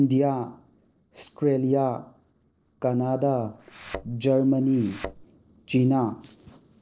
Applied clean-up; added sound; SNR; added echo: neural separator model SepFormer DNS4.